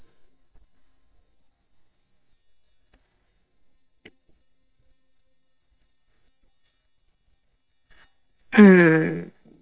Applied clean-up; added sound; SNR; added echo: neural mask model DeepFilterNet 3.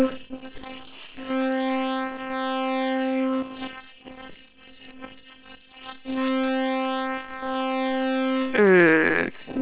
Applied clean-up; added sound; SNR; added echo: neural separator model SepFormer WHAM!.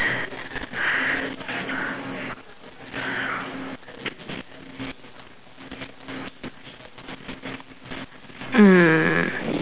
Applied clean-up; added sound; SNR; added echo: none; none; none; none.